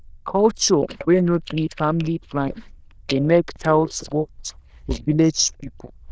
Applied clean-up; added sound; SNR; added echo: neural diffusion model UNIVERSE++.